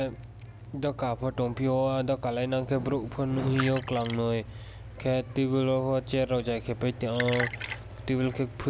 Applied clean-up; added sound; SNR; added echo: none; Liquid; 12 dB; none.